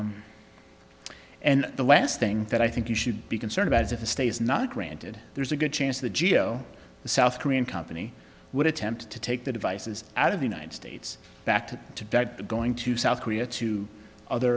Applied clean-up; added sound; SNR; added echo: none; none; none; none.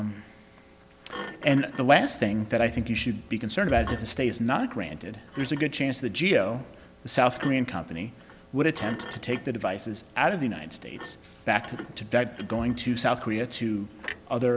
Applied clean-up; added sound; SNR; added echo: none; Thump, thud; 18 dB; none.